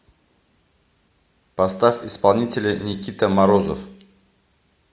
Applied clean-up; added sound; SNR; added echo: none; none; none; none.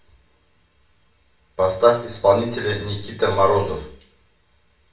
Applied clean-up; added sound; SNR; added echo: none; none; none; reverberation time 0.3 s.